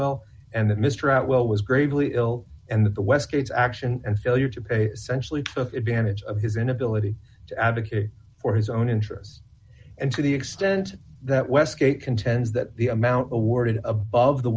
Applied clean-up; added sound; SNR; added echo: none; none; none; none.